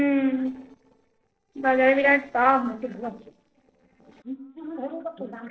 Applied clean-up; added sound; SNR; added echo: neural separator model SepFormer DNS4.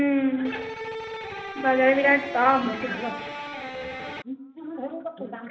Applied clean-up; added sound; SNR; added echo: none; Electric guitar; 9 dB; reverberation time 0.8 s.